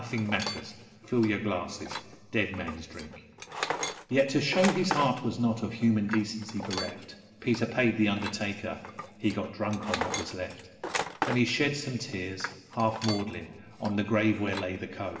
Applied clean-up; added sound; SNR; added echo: none; Tools; 9 dB; reverberation time 2.1 s.